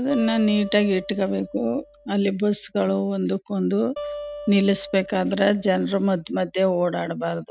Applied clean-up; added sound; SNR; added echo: none; Acoustic guitar; 16 dB; none.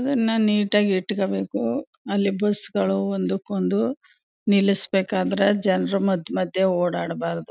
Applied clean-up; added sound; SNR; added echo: none; none; none; none.